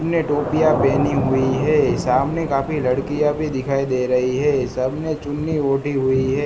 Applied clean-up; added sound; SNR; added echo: none; Thunder / Rain; 8 dB; none.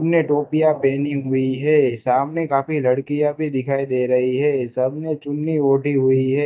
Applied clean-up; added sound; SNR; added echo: neural mask model DeepFilterNet 3.